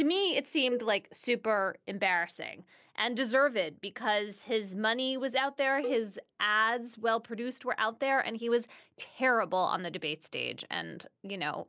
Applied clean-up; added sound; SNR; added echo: neural mask model Resemble Enhance denoiser.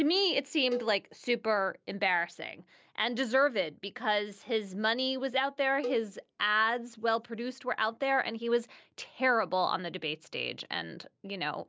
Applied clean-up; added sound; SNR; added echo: none; Cowbell; 13 dB; none.